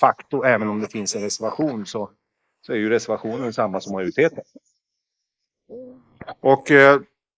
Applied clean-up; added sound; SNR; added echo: neural mask model Resemble Enhance denoiser.